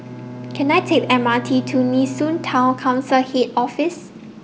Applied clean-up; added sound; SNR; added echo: none; Bowed string instrument; 13 dB; none.